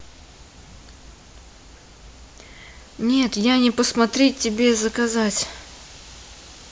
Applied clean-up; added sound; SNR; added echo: none; none; none; none.